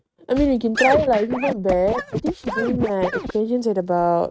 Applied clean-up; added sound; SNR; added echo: neural mask model RNNoise.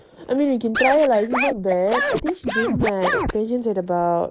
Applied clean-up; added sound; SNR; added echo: neural mask model Resemble Enhance denoiser.